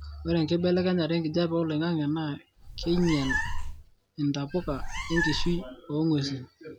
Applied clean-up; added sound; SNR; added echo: none; Meow; 4 dB; none.